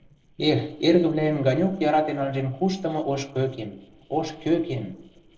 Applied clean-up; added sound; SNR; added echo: neural separator model SepFormer DNS4.